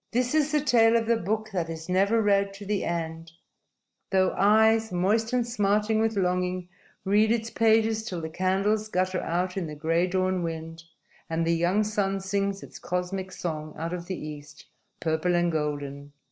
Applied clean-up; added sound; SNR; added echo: none; none; none; none.